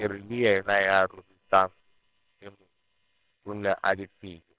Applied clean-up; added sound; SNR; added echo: neural separator model SepFormer WHAMR!.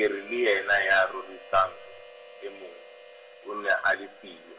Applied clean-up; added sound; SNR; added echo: none; Harmonica; 19 dB; reverberation time 0.5 s.